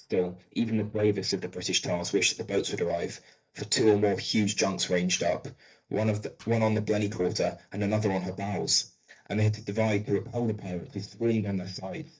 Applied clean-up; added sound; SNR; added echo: neural mask model DeepFilterNet 3.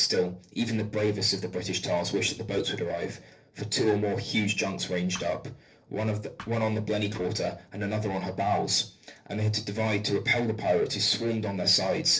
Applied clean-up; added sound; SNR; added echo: neural separator model SepFormer DNS4.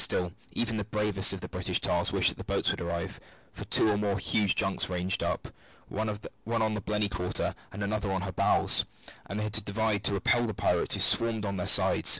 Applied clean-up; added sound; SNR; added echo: none; none; none; none.